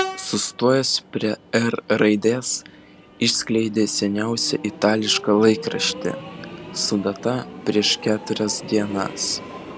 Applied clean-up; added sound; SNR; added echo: none; Train; 13 dB; none.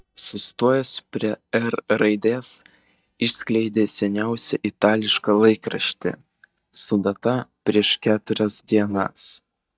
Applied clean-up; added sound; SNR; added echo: neural mask model DeepFilterNet 3.